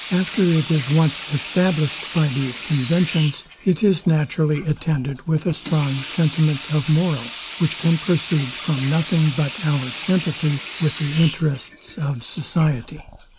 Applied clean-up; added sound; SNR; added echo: none; Sink (filling or washing) / Water tap, faucet; 6 dB; none.